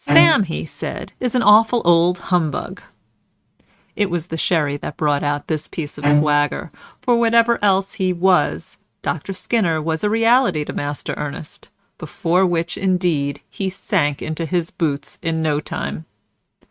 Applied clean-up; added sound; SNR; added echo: neural mask model RNNoise.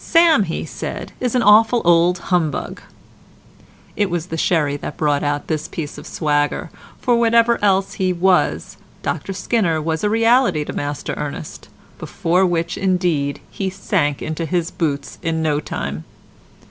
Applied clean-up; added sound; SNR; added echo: none; none; none; none.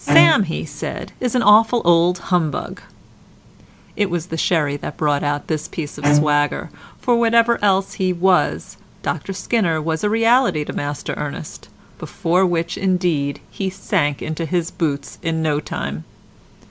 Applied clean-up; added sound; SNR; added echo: none; Bowed string instrument; 3 dB; none.